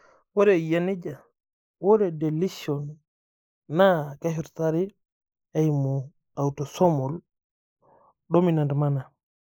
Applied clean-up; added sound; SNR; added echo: neural mask model Resemble Enhance denoiser.